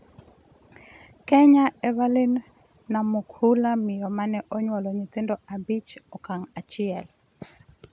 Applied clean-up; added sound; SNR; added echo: none; none; none; none.